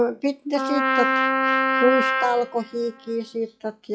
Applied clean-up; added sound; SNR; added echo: classical method log-MMSE.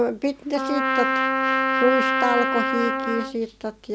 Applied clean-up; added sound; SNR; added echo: none; Trumpet; -1 dB; none.